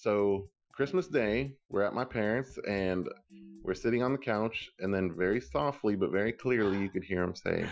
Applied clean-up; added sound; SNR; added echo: classical method Wiener filter.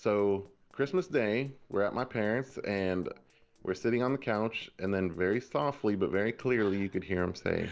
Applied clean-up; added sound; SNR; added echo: neural separator model SepFormer DNS4.